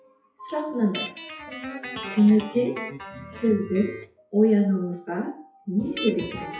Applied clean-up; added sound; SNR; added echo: classical method WPE with log-MMSE.